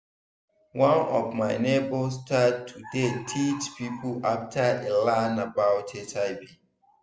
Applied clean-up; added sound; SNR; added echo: none; none; none; none.